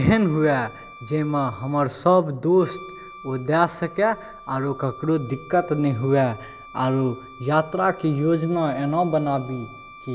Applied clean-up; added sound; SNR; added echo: none; Wind instrument, woodwind instrument; 20 dB; none.